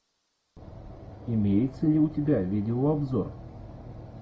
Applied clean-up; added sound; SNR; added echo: none; none; none; reverberation time 0.5 s.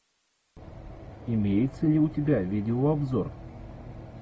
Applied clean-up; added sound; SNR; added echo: none; none; none; none.